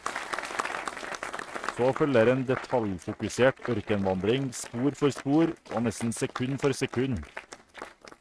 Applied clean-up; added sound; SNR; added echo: neural mask model RNNoise.